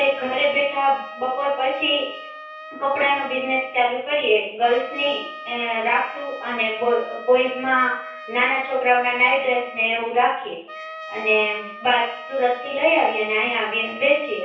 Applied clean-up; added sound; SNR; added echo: none; Trumpet; 15 dB; reverberation time 0.6 s.